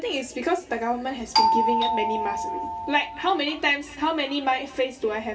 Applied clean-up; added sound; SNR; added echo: none; Doorbell; -2 dB; reverberation time 2.7 s.